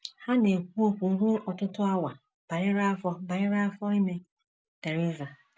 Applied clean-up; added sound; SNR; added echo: none; none; none; none.